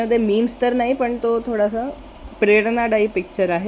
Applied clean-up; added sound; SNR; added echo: none; none; none; none.